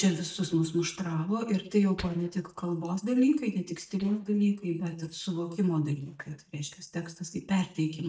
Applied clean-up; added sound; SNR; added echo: neural mask model DeepFilterNet 3.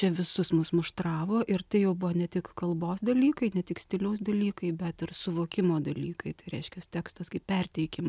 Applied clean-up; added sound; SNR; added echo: none; none; none; none.